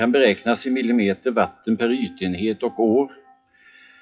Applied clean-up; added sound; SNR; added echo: classical method WPE with log-MMSE.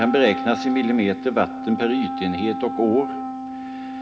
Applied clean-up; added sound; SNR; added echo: none; Wind instrument, woodwind instrument; 7 dB; reverberation time 0.3 s.